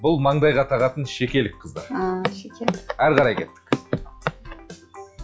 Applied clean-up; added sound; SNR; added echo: classical method log-MMSE.